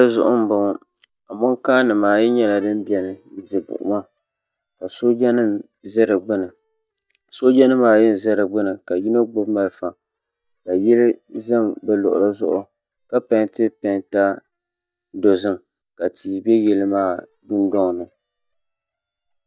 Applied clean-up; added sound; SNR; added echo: neural mask model DeepFilterNet 3.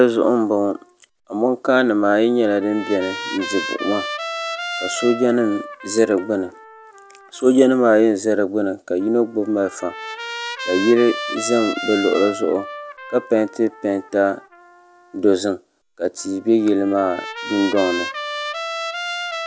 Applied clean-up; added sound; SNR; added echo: none; Trumpet; 11 dB; none.